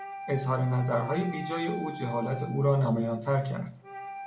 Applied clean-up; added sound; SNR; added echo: none; Wind instrument, woodwind instrument; 12 dB; reverberation time 0.2 s.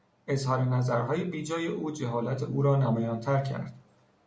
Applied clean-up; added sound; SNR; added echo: none; none; none; none.